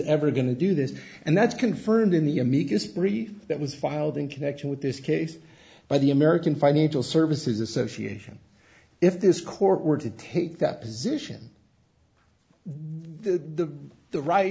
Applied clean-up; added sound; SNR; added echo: none; none; none; none.